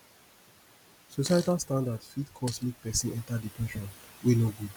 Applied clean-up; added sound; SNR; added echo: none; Fart; 17 dB; none.